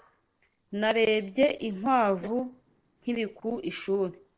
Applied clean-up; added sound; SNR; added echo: neural separator model SepFormer DNS4.